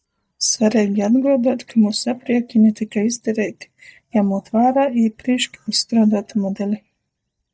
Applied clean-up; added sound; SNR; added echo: neural mask model DeepFilterNet 3.